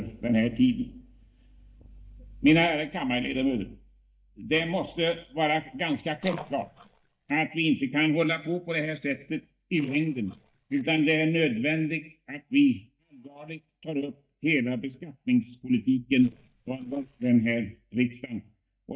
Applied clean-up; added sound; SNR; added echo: neural mask model DeepFilterNet 3.